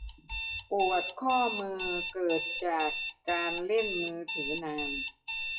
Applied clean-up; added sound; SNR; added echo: classical method WPE with log-MMSE.